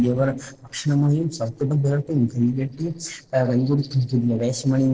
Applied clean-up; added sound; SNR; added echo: neural separator model SepFormer DNS4.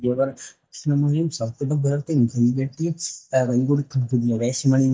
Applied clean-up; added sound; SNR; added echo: neural mask model DeepFilterNet 3.